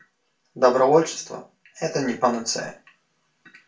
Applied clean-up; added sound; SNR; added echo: none; none; none; reverberation time 0.3 s.